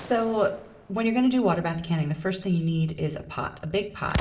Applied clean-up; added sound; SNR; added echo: none; Explosion; 13 dB; reverberation time 0.6 s.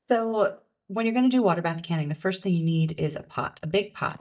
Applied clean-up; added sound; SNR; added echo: neural mask model DeepFilterNet 3.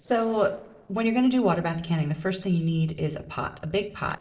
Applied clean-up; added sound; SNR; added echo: neural separator model SepFormer DNS4.